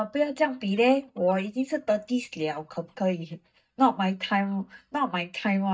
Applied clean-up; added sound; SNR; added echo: neural mask model DeepFilterNet 3.